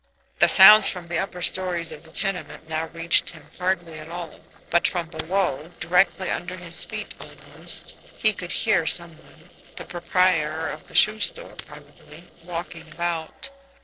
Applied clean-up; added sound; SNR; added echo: neural separator model SepFormer DNS4.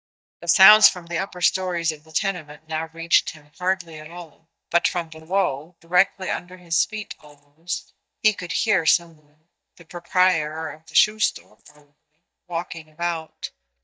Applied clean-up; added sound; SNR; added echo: neural mask model DeepFilterNet 3.